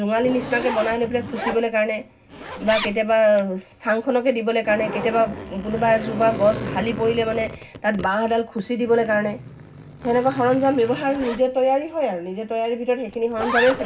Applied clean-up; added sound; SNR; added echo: none; Zipper (clothing); 11 dB; reverberation time 0.4 s.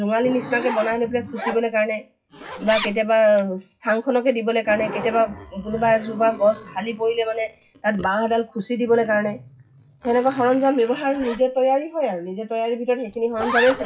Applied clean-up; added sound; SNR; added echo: classical method WPE with log-MMSE.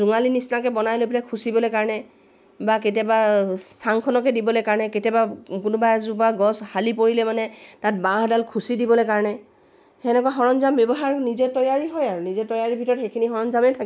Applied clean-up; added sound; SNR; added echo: none; none; none; none.